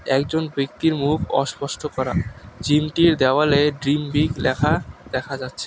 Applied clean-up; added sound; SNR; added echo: none; none; none; none.